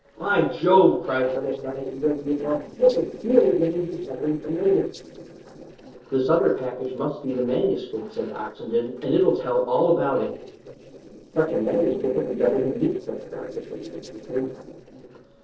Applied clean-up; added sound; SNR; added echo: neural separator model SepFormer DNS4.